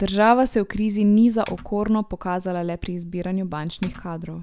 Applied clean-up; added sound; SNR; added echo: none; Typing; 18 dB; none.